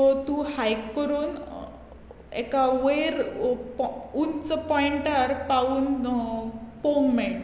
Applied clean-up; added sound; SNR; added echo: none; none; none; none.